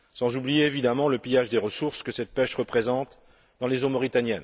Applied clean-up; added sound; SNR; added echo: none; none; none; none.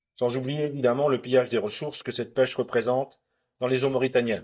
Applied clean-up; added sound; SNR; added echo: neural mask model DeepFilterNet 3.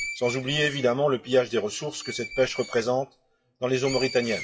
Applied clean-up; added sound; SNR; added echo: classical method WPE with log-MMSE.